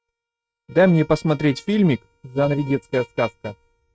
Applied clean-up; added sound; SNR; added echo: neural mask model RNNoise.